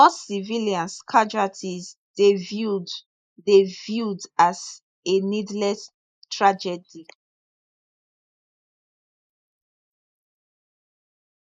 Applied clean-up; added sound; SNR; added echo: neural mask model Resemble Enhance denoiser.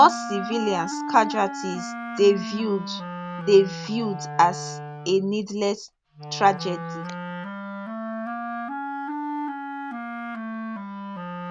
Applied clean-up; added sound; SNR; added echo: none; Wind instrument, woodwind instrument; 7 dB; none.